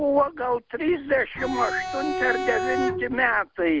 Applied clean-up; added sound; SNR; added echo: none; Bowed string instrument; 4 dB; none.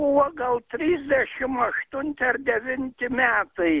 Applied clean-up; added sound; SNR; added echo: none; none; none; none.